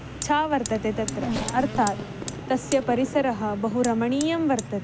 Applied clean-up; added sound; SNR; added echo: none; Race car, auto racing / Accelerating, revving, vroom + Hammer; 10 dB; none.